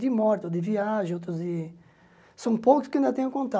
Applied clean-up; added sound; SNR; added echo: none; none; none; none.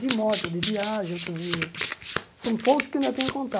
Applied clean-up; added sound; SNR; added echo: none; Domestic sounds, home sounds; 3 dB; none.